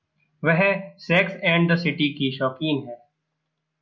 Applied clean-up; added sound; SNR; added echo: none; none; none; none.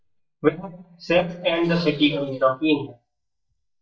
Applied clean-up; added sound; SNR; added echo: neural mask model DeepFilterNet 3.